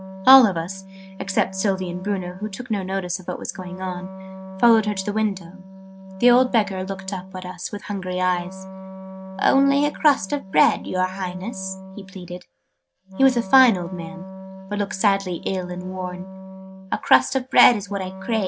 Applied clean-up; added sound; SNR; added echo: none; Wind instrument, woodwind instrument; 15 dB; none.